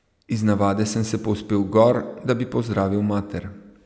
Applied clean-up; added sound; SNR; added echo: none; none; none; none.